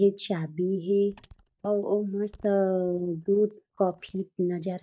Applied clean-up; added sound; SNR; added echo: neural mask model DeepFilterNet 3.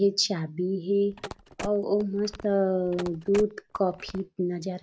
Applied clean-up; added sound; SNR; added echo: none; Telephone; 15 dB; none.